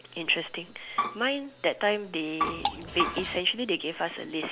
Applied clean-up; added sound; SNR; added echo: none; Bowed string instrument + Drip / Water; 0 dB; none.